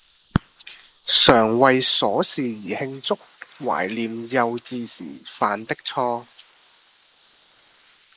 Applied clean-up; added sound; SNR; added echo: neural mask model Resemble Enhance denoiser.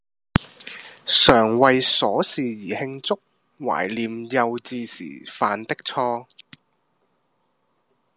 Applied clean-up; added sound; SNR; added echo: none; none; none; none.